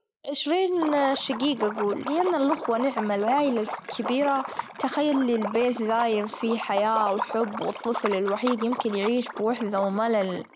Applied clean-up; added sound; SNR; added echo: none; Liquid; 10 dB; none.